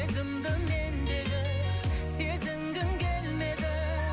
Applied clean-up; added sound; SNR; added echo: none; none; none; none.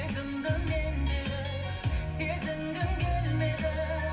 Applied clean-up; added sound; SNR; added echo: none; none; none; reverberation time 1.1 s.